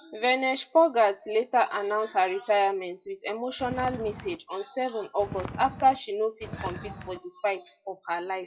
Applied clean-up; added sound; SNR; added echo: classical method WPE with log-MMSE.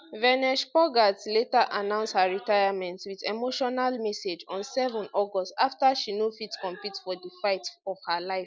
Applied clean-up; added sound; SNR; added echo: none; none; none; none.